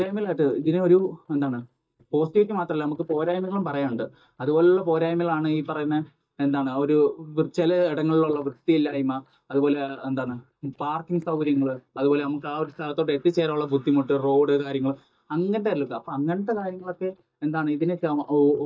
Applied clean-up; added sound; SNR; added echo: neural mask model DeepFilterNet 3.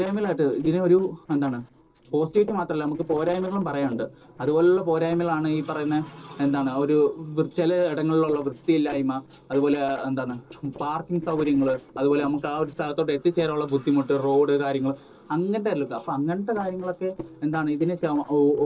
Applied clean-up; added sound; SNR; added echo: neural separator model SepFormer DNS4.